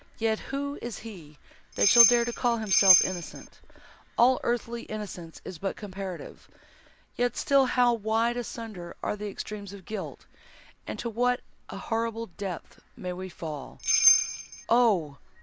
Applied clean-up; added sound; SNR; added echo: none; Bell; -4 dB; none.